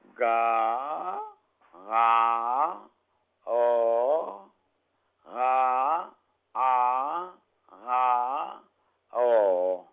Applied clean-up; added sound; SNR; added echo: none; none; none; none.